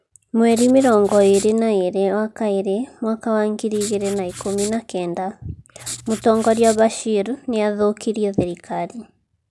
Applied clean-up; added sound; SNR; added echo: none; Writing; 13 dB; none.